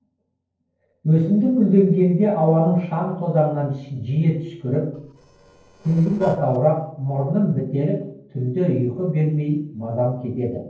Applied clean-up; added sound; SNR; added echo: neural separator model SepFormer DNS4.